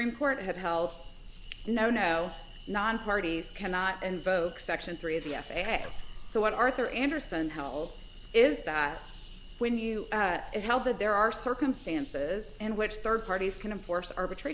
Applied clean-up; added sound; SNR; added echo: none; Frog; 4 dB; none.